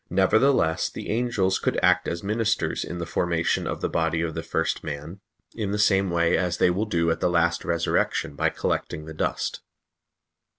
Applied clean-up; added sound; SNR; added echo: none; none; none; none.